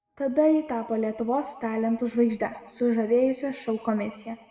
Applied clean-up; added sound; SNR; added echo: none; none; none; reverberation time 1.1 s.